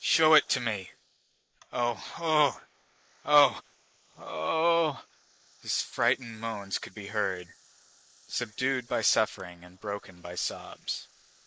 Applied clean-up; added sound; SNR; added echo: neural mask model Resemble Enhance denoiser.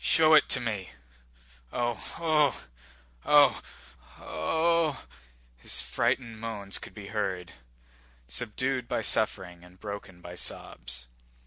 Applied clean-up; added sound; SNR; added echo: none; none; none; none.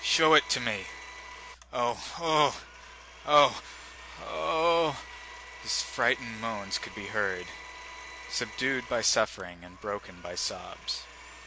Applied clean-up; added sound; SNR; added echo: none; Domestic sounds, home sounds; 16 dB; none.